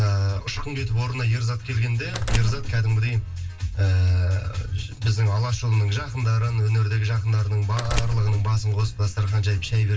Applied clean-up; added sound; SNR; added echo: none; Door; 8 dB; reverberation time 0.2 s.